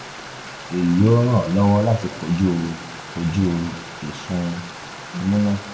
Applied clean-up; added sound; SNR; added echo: none; Stream; 14 dB; reverberation time 0.7 s.